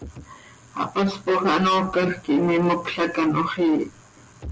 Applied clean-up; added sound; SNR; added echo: none; none; none; none.